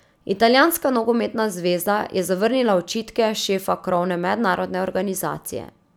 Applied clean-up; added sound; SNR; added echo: none; none; none; none.